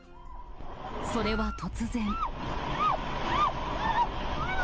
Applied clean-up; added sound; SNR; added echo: none; none; none; none.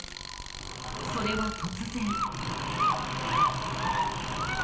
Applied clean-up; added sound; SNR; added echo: none; Tools; 11 dB; reverberation time 0.8 s.